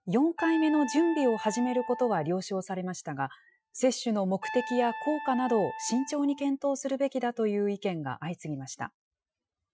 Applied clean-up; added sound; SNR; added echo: classical method Wiener filter.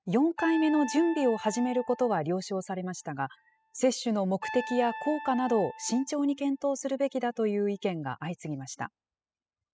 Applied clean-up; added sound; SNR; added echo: classical method spectral subtraction.